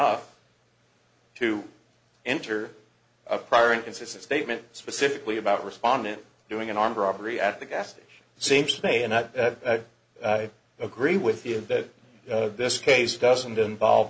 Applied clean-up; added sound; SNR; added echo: none; none; none; none.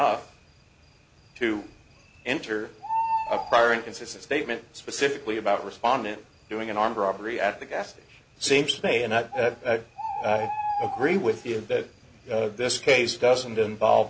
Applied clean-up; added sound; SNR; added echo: none; Bird; 11 dB; none.